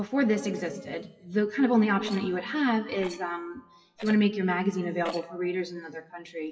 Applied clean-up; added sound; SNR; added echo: classical method WPE with log-MMSE.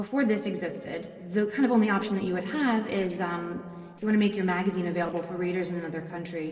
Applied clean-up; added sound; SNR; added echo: neural separator model SepFormer DNS4.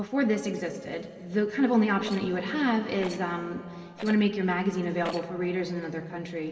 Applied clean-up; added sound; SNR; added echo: none; Rattle; 17 dB; reverberation time 2.9 s.